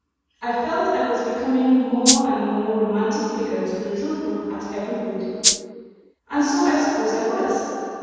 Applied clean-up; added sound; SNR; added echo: none; Rattle (instrument); -3 dB; reverberation time 2.1 s.